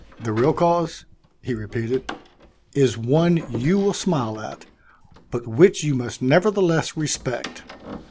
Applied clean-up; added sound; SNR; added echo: none; Door; 18 dB; none.